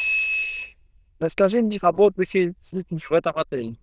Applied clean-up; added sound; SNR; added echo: neural diffusion model UNIVERSE++.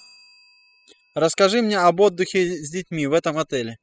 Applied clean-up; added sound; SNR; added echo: classical method spectral subtraction.